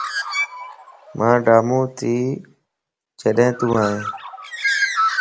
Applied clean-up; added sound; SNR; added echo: none; Bird; 5 dB; none.